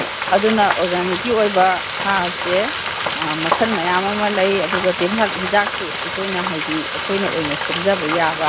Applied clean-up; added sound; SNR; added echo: none; Frying (food); 3 dB; none.